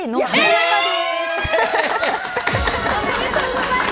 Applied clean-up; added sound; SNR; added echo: none; none; none; none.